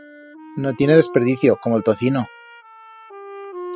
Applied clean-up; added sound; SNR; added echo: classical method spectral subtraction.